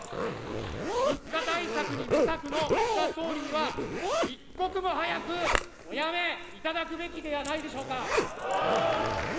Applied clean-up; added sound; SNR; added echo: none; Zipper (clothing); 0 dB; none.